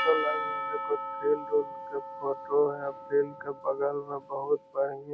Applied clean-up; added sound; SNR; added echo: none; Percussion; 6 dB; none.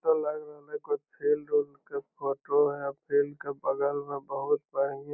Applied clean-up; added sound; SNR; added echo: none; none; none; none.